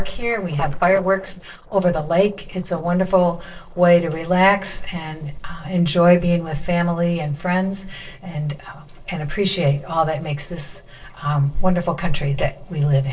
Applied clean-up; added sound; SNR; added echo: neural separator model SepFormer DNS4.